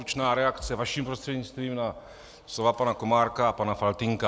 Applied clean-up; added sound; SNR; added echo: none; none; none; none.